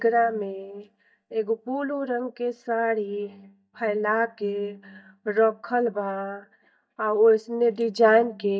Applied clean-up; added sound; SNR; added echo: neural mask model DeepFilterNet 3.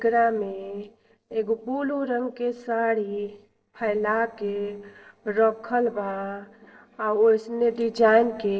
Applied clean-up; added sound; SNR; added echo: neural separator model SepFormer DNS4.